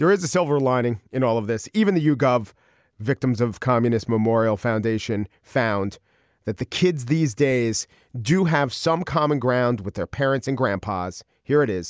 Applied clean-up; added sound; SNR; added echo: none; none; none; none.